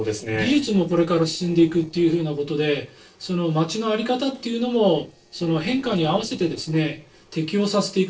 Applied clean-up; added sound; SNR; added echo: neural separator model SepFormer DNS4.